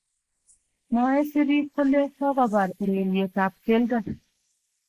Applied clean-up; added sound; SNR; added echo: neural mask model Resemble Enhance denoiser.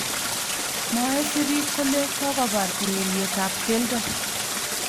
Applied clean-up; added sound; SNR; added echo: none; Stream; 0 dB; none.